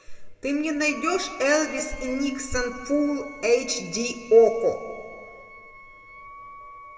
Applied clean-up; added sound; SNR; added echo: none; Wind instrument, woodwind instrument; 18 dB; reverberation time 2.1 s.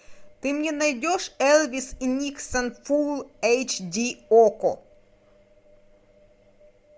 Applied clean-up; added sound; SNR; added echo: none; none; none; none.